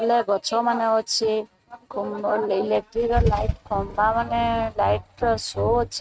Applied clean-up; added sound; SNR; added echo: neural mask model RNNoise.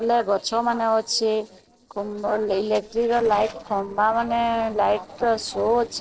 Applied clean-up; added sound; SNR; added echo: neural separator model SepFormer DNS4.